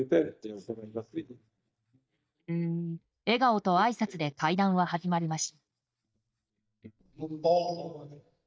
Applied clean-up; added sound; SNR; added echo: neural mask model DeepFilterNet 3.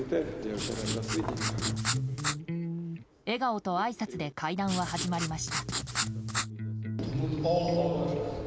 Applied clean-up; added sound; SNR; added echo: none; Writing + Electric guitar; 0 dB; none.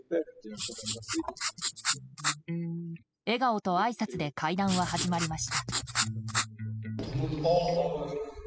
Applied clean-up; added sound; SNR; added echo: classical method spectral subtraction.